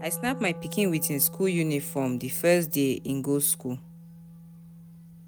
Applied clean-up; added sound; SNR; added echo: none; Wind instrument, woodwind instrument; 14 dB; none.